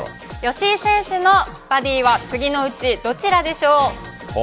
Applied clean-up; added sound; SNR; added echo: none; none; none; none.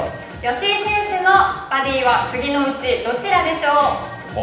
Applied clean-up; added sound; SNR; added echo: none; none; none; reverberation time 0.9 s.